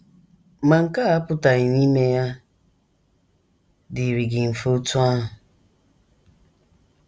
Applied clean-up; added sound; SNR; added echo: none; none; none; none.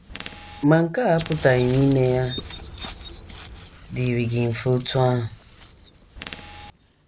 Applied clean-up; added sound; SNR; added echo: none; Chirp, tweet; 8 dB; none.